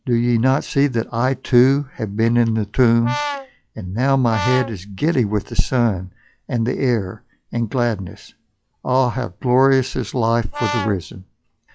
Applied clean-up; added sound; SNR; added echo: classical method log-MMSE.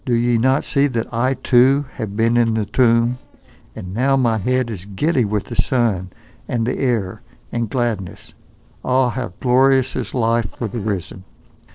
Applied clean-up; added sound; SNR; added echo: neural separator model SepFormer DNS4.